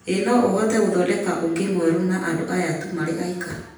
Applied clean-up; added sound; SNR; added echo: none; none; none; reverberation time 0.8 s.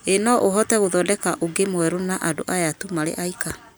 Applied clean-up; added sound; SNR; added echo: none; none; none; none.